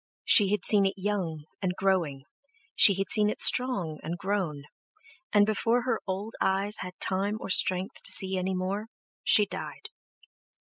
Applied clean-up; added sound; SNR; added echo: none; none; none; none.